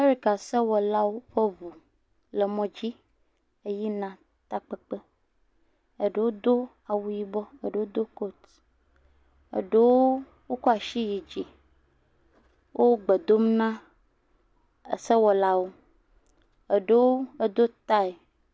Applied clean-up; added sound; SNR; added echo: none; none; none; none.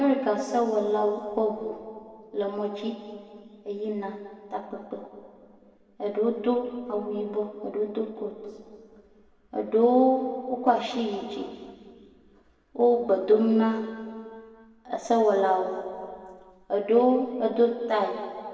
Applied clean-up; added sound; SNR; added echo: none; none; none; reverberation time 2.0 s.